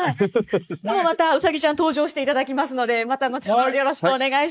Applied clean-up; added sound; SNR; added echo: neural mask model Resemble Enhance denoiser.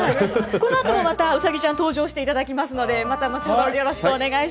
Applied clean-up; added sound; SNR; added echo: none; Wind instrument, woodwind instrument; 13 dB; none.